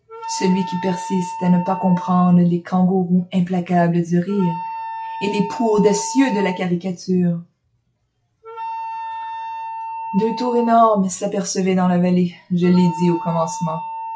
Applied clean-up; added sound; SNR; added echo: classical method log-MMSE.